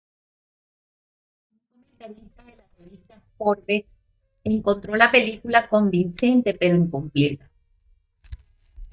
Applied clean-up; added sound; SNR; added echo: neural mask model DeepFilterNet 3.